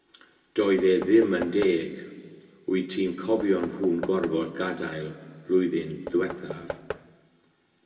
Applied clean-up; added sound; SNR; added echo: none; Knock / Wood; 15 dB; reverberation time 1.8 s.